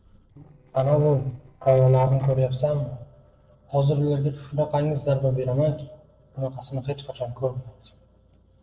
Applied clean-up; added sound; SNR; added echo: neural separator model SepFormer DNS4.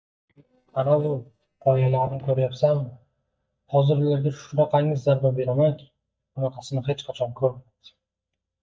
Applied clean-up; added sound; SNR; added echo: neural mask model DeepFilterNet 3.